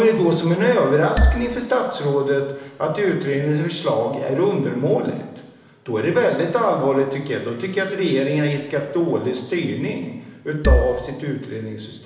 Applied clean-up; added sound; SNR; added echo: none; Marimba, xylophone; -3 dB; reverberation time 1.0 s.